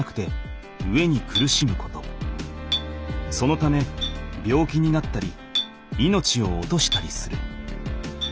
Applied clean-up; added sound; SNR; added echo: none; Chink, clink; 11 dB; none.